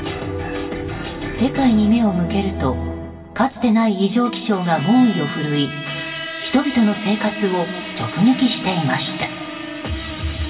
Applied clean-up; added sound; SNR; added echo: none; Bowed string instrument; 20 dB; reverberation time 1.6 s.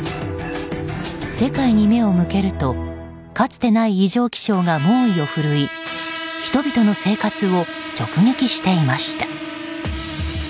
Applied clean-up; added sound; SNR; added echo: none; none; none; none.